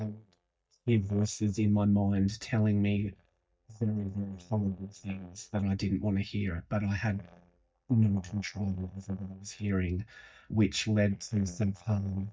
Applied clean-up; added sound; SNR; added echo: neural mask model DeepFilterNet 3.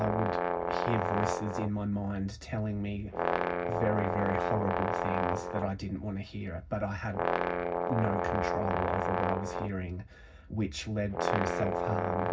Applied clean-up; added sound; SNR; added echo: none; Brass instrument; -1 dB; reverberation time 0.4 s.